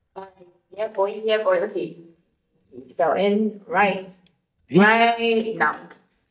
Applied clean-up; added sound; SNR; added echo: neural mask model DeepFilterNet 3.